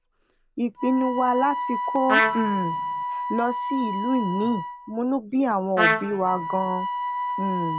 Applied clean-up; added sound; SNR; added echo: none; Trumpet + Wind instrument, woodwind instrument; 2 dB; none.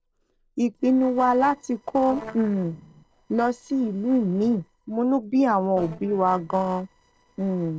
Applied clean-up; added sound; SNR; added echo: neural separator model SepFormer DNS4.